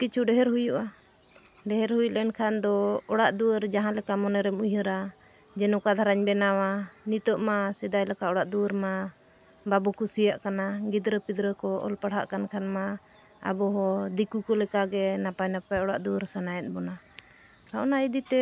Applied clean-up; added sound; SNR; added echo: none; none; none; none.